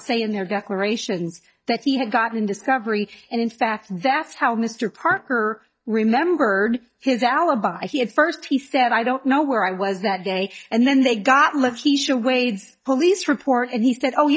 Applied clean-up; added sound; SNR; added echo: neural mask model DeepFilterNet 3.